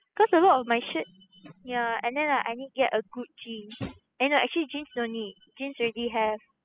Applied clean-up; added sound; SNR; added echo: classical method spectral subtraction.